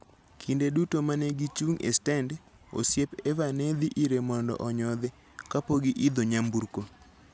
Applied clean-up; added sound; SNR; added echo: none; none; none; none.